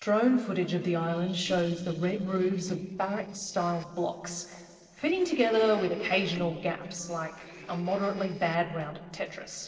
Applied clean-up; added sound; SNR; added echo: neural separator model SepFormer DNS4.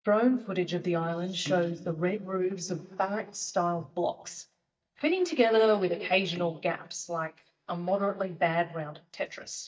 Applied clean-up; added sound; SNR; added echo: neural mask model DeepFilterNet 3.